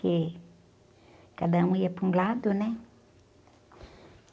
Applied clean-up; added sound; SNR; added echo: none; none; none; none.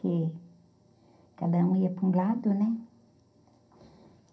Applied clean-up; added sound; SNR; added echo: none; none; none; reverberation time 0.3 s.